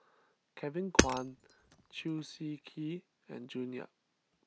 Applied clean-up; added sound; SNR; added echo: none; Hammer; -5 dB; none.